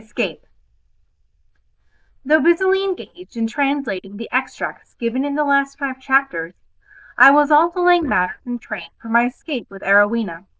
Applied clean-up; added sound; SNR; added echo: neural diffusion model UNIVERSE++.